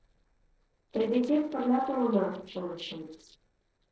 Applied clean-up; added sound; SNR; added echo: neural separator model SepFormer DNS4.